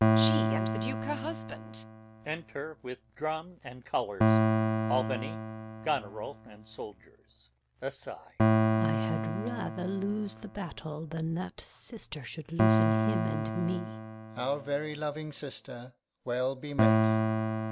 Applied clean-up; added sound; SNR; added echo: none; Piano; -5 dB; none.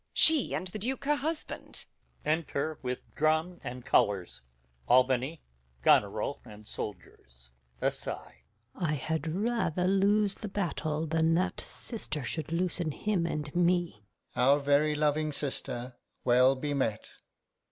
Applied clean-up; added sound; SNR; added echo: none; none; none; none.